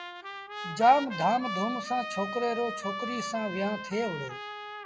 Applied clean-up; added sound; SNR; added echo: none; Trumpet; 8 dB; none.